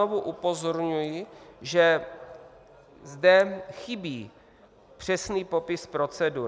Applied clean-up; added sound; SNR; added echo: none; none; none; none.